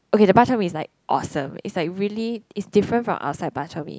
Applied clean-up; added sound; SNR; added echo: none; none; none; none.